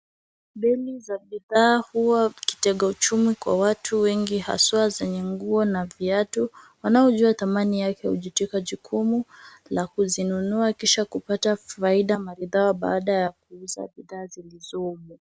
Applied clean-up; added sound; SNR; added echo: none; none; none; none.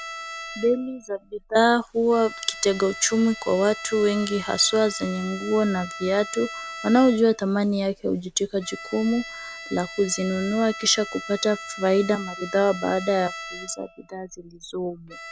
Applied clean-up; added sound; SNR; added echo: none; Bowed string instrument; 14 dB; none.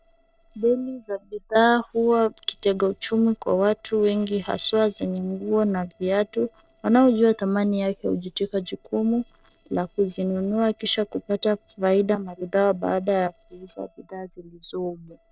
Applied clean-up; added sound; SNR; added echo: neural separator model SepFormer DNS4.